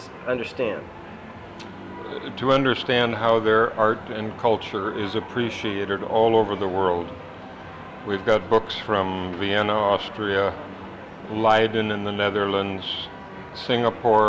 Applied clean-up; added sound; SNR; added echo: none; none; none; none.